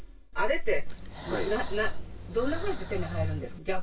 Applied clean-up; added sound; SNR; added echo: none; Breathing; 10 dB; reverberation time 0.2 s.